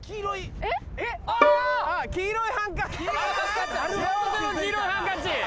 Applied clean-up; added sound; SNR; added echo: none; Bowed string instrument; 3 dB; none.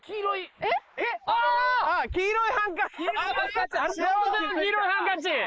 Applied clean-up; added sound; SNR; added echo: neural mask model Resemble Enhance denoiser.